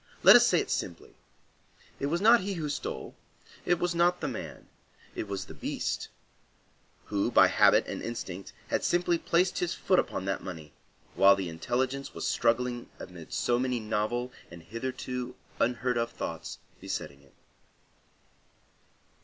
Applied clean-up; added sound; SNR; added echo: none; none; none; none.